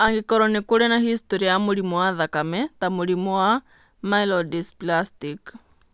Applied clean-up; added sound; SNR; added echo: none; none; none; none.